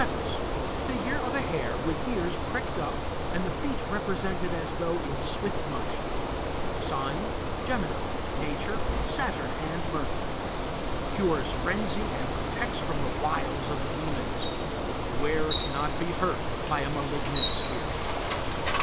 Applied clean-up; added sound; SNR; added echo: none; Bicycle; -5 dB; none.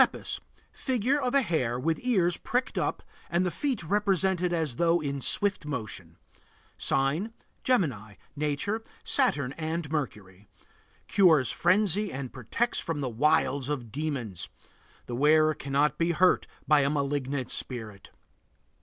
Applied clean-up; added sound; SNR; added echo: none; none; none; none.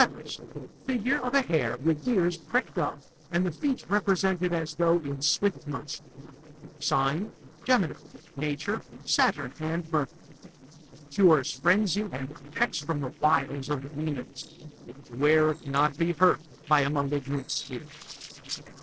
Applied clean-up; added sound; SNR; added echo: neural separator model SepFormer DNS4.